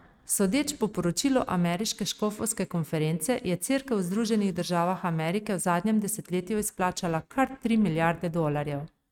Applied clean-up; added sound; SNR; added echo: neural mask model RNNoise.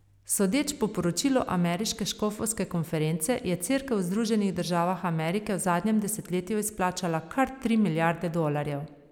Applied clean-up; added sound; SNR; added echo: none; none; none; none.